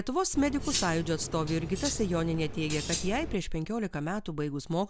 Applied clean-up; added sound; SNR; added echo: none; Cutlery, silverware; 6 dB; none.